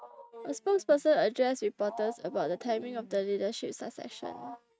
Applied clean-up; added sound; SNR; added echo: neural mask model RNNoise.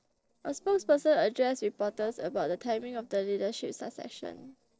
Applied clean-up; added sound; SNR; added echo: neural separator model SepFormer DNS4.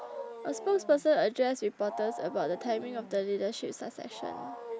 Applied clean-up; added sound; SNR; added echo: none; Wild animals; 12 dB; none.